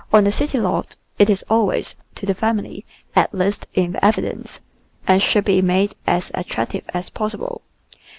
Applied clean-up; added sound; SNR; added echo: none; none; none; none.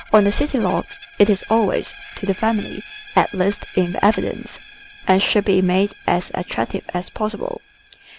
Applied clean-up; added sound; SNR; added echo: none; Screech; 20 dB; none.